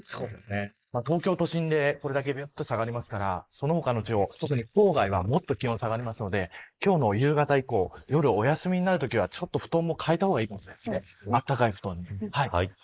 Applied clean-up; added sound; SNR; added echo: neural mask model Resemble Enhance denoiser.